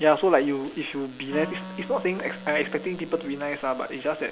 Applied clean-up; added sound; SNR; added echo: none; Wind instrument, woodwind instrument; 15 dB; none.